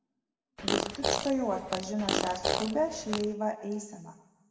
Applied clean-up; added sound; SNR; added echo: none; Fart; 0 dB; reverberation time 1.0 s.